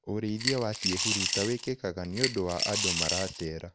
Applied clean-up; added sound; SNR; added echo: none; Coin (dropping) / Glass; 0 dB; none.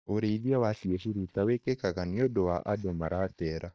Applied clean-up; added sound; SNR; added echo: neural mask model DeepFilterNet 3.